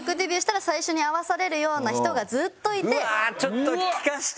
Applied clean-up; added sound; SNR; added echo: none; none; none; none.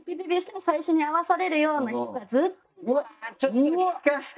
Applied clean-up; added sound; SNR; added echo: neural mask model DeepFilterNet 3.